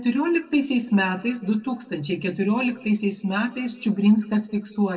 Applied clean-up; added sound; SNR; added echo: none; none; none; reverberation time 1.4 s.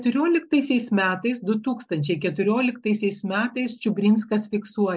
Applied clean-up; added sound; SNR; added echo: none; none; none; none.